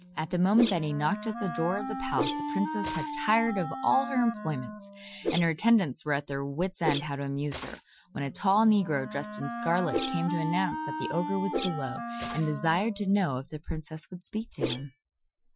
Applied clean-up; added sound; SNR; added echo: classical method Wiener filter.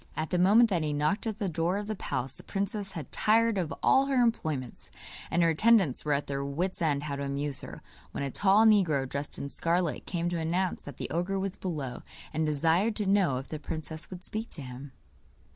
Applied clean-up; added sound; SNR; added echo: none; none; none; none.